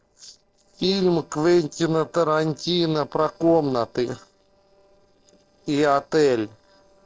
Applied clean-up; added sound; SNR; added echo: neural separator model SepFormer DNS4.